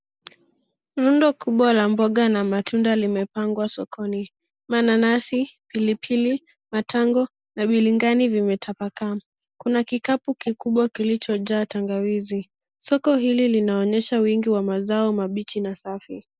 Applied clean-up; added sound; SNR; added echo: none; none; none; none.